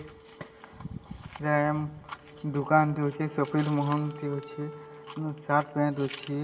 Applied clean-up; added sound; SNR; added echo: none; Wind instrument, woodwind instrument; 19 dB; reverberation time 2.8 s.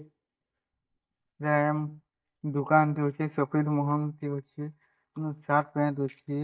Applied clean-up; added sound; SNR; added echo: neural mask model DeepFilterNet 3.